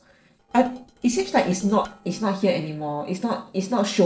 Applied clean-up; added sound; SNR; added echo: neural separator model SepFormer DNS4.